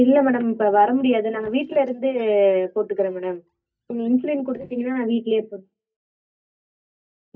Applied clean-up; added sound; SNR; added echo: neural mask model DeepFilterNet 3.